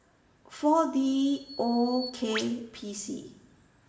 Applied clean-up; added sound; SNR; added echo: none; Bird vocalization, bird call, bird song; 16 dB; reverberation time 0.7 s.